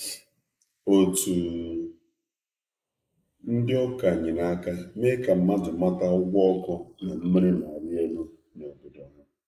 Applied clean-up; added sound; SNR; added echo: neural mask model Resemble Enhance denoiser.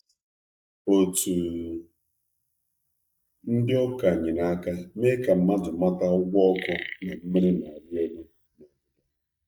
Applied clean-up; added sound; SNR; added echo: neural mask model DeepFilterNet 3.